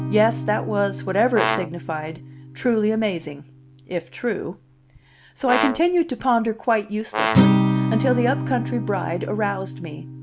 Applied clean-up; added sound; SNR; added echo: none; Acoustic guitar + Brass instrument; 2 dB; none.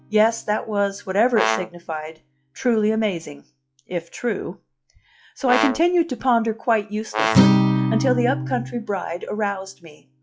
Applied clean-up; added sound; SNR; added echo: classical method log-MMSE.